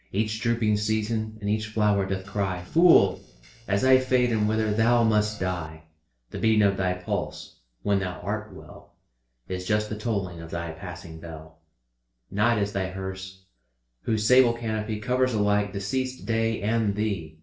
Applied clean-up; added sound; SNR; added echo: neural separator model SepFormer DNS4.